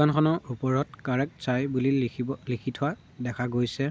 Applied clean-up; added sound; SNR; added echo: none; none; none; none.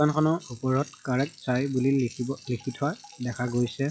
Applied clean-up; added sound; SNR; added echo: classical method log-MMSE.